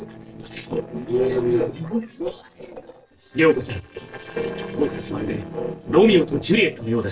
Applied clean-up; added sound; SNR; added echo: neural separator model SepFormer DNS4.